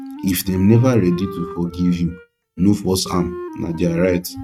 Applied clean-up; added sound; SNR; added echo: neural mask model RNNoise.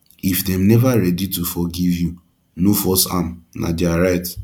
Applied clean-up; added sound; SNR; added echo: none; none; none; none.